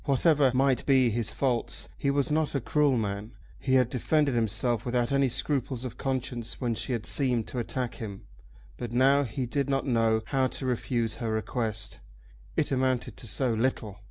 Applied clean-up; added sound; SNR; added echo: none; none; none; none.